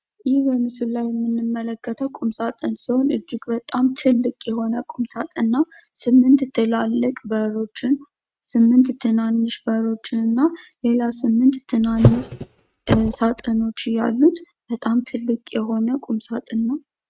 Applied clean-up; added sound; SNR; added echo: neural mask model RNNoise.